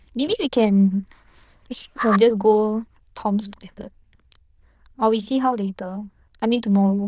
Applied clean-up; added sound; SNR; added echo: neural diffusion model UNIVERSE++.